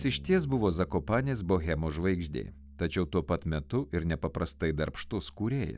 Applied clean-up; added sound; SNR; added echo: none; Bass guitar; 18 dB; none.